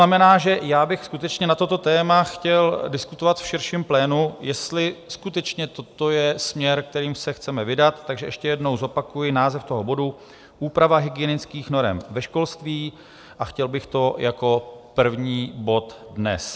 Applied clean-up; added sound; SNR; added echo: none; none; none; none.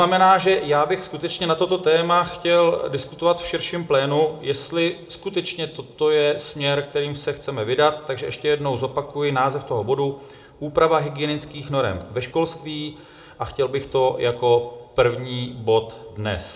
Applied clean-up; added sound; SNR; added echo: none; none; none; reverberation time 0.8 s.